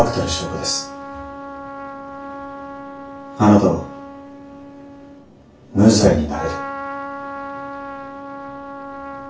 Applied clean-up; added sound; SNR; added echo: none; Trumpet; 11 dB; reverberation time 0.3 s.